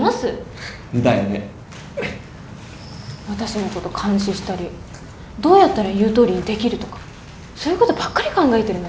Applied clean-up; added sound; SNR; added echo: none; none; none; none.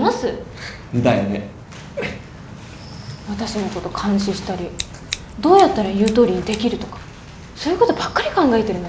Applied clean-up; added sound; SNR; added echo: none; Scissors; 14 dB; none.